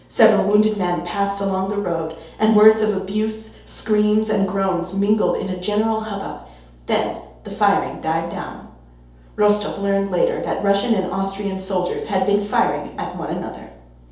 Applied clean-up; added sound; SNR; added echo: none; none; none; reverberation time 0.8 s.